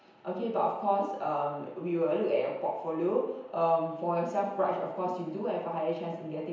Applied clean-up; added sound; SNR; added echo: none; none; none; reverberation time 1.0 s.